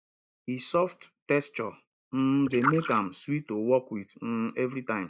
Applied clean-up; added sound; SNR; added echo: neural mask model Resemble Enhance denoiser.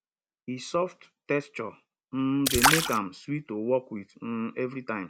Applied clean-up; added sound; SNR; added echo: none; Splash, splatter; -2 dB; none.